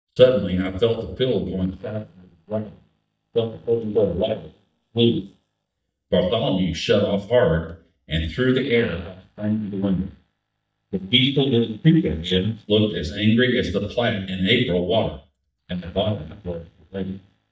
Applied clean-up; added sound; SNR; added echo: neural mask model DeepFilterNet 3.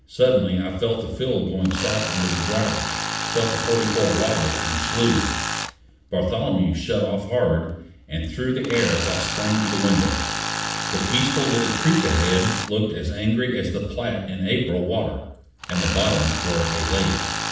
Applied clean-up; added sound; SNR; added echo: none; Tools; 5 dB; reverberation time 0.7 s.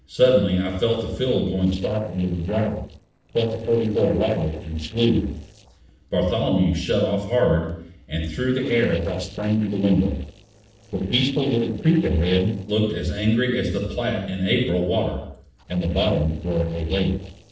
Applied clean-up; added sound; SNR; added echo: neural separator model SepFormer DNS4.